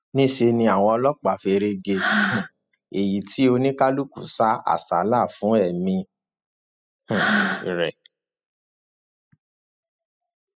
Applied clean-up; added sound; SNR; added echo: classical method spectral subtraction.